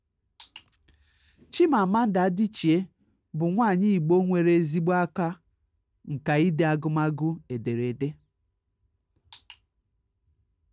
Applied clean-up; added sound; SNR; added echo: none; none; none; none.